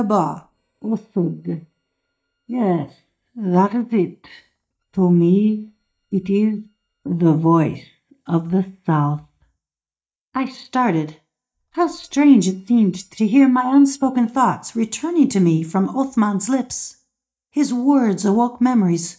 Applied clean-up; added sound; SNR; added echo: neural mask model DeepFilterNet 3.